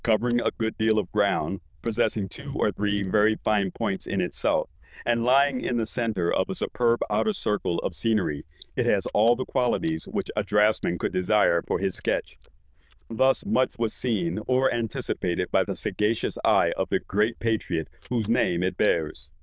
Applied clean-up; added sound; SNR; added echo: neural diffusion model UNIVERSE++.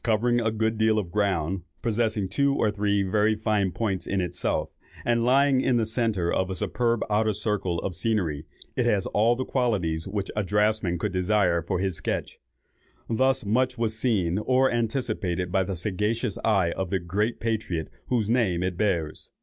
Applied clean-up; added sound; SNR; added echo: none; none; none; none.